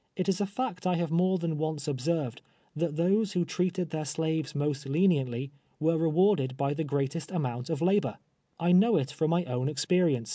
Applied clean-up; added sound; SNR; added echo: none; none; none; none.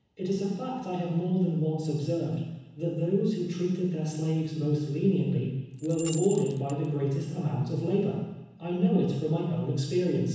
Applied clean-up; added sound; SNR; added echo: none; Rattle / Keys jangling; 16 dB; reverberation time 1.1 s.